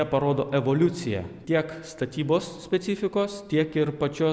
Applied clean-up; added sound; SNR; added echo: none; none; none; none.